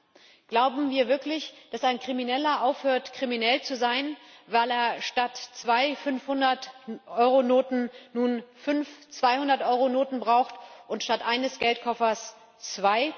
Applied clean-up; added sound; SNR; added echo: none; none; none; none.